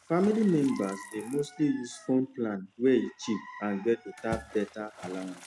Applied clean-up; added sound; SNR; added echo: none; Water / Splash, splatter + Chicken, rooster; 17 dB; none.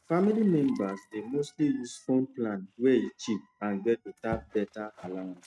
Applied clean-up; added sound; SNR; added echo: neural mask model RNNoise.